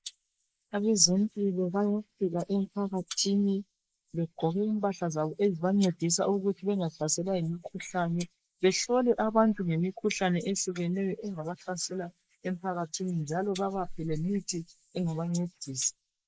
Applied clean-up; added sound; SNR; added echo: neural mask model Resemble Enhance denoiser.